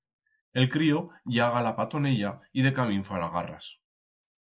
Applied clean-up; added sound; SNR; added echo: neural mask model Resemble Enhance denoiser.